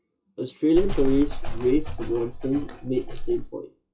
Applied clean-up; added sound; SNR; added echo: classical method WPE with log-MMSE.